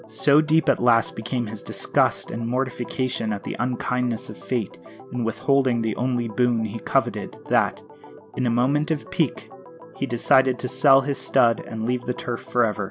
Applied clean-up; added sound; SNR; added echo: none; Organ; 18 dB; none.